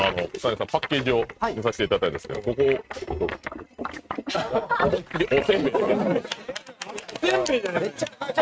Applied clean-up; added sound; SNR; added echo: neural mask model RNNoise.